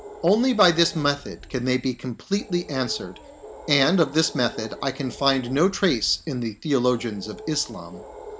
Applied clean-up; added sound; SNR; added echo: none; Animal; 18 dB; none.